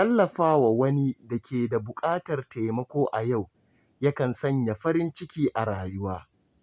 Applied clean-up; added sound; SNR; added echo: none; none; none; none.